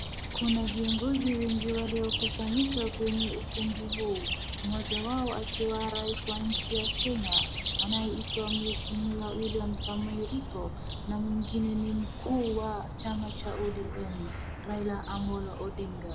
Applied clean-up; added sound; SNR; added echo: none; Chirp, tweet; 2 dB; none.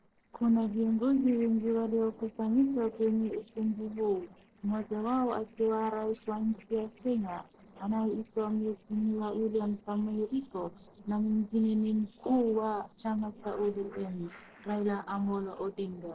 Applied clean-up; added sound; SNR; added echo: neural separator model SepFormer DNS4.